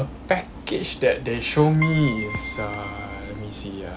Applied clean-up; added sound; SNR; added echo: none; Keyboard (musical); 9 dB; none.